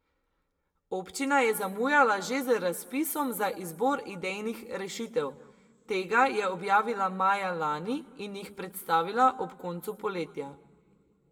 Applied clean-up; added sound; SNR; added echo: none; none; none; reverberation time 0.8 s.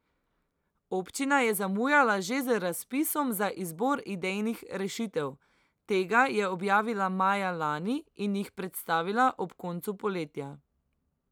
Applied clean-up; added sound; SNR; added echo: none; none; none; none.